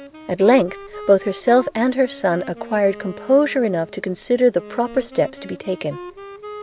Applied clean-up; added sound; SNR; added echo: none; Wind instrument, woodwind instrument; 17 dB; none.